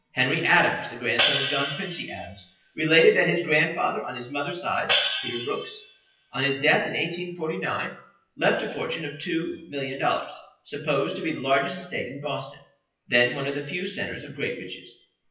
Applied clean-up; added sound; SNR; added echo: classical method WPE with log-MMSE.